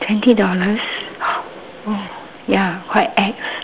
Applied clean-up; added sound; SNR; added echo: none; none; none; none.